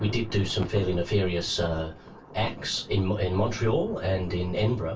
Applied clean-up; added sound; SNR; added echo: none; Thunder; 14 dB; reverberation time 0.2 s.